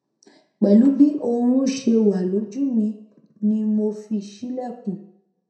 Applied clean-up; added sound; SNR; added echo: none; none; none; reverberation time 0.6 s.